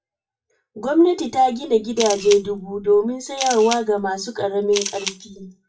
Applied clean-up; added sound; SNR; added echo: classical method WPE with log-MMSE.